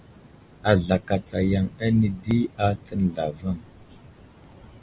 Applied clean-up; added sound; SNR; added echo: none; none; none; none.